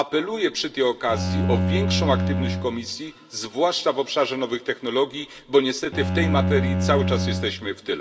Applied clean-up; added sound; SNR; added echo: none; Bowed string instrument; 0 dB; reverberation time 1.4 s.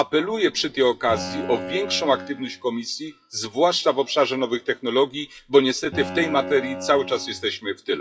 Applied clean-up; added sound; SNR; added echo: classical method WPE with log-MMSE.